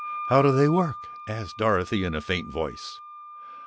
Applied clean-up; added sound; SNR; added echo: none; Wind instrument, woodwind instrument; 12 dB; none.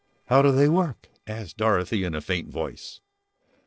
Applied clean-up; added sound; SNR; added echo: neural separator model SepFormer DNS4.